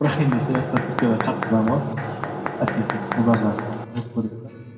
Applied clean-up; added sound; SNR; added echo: none; Mechanisms; 5 dB; reverberation time 1.9 s.